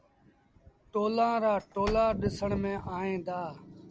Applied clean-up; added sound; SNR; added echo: none; Slam / Wood; 13 dB; none.